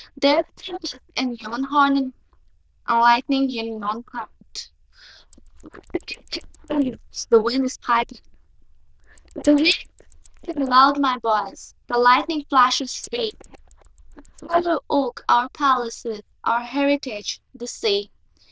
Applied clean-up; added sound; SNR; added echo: neural diffusion model UNIVERSE++.